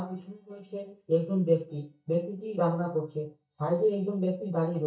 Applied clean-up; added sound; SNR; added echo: neural mask model DeepFilterNet 3.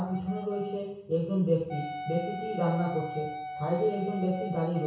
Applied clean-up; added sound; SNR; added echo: none; Wind instrument, woodwind instrument; 9 dB; reverberation time 0.6 s.